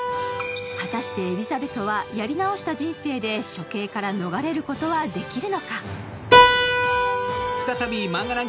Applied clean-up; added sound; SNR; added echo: none; Keyboard (musical); -3 dB; none.